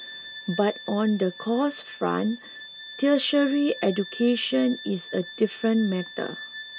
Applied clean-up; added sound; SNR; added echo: none; Bowed string instrument; 14 dB; none.